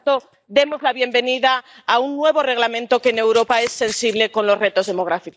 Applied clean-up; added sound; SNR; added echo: neural mask model DeepFilterNet 3.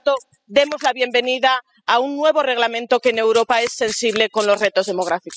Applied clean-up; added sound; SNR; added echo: classical method spectral subtraction.